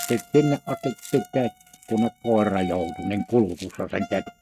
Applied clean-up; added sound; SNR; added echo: neural mask model RNNoise.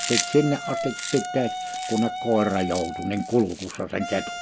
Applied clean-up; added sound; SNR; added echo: none; Wind instrument, woodwind instrument + Chewing, mastication; 5 dB; none.